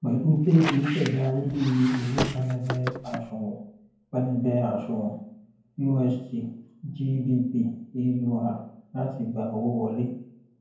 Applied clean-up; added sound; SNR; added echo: none; Squeak; 7 dB; reverberation time 0.9 s.